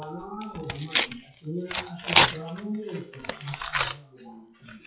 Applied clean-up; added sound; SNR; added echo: classical method WPE with log-MMSE.